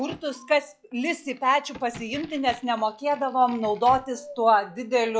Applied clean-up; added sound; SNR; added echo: classical method log-MMSE.